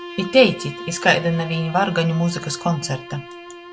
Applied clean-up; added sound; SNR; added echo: none; Bowed string instrument; 14 dB; none.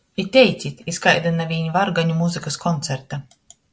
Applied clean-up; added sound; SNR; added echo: none; none; none; none.